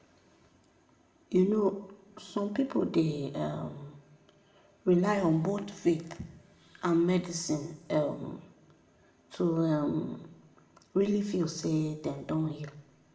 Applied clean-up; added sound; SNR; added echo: none; none; none; reverberation time 0.8 s.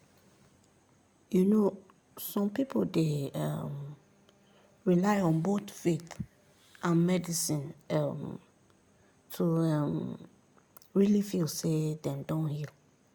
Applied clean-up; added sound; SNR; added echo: none; none; none; none.